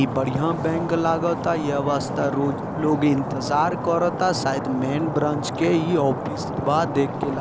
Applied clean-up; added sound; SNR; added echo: none; Stream; 6 dB; none.